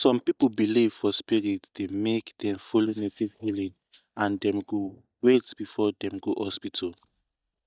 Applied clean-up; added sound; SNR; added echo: neural mask model DeepFilterNet 3.